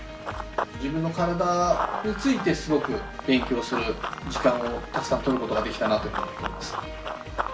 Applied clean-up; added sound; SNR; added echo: none; Run; 8 dB; none.